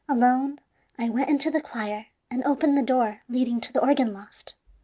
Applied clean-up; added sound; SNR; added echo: none; none; none; none.